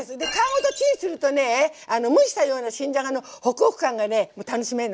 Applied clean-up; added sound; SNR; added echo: none; none; none; none.